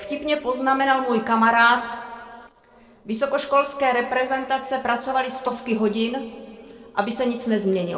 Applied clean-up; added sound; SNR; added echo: neural separator model SepFormer DNS4.